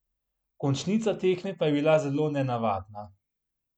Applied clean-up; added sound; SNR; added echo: none; none; none; none.